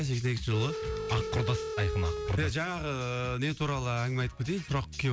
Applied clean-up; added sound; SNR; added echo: none; Telephone; 5 dB; none.